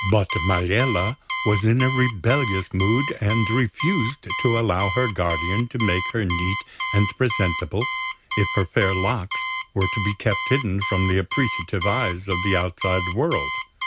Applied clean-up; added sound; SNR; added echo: none; Alarm; 4 dB; none.